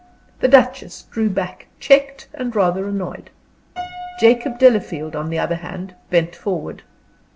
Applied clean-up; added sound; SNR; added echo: none; Piano; 19 dB; none.